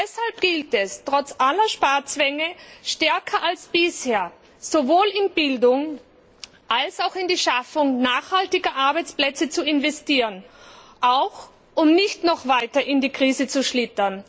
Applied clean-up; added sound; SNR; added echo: none; none; none; none.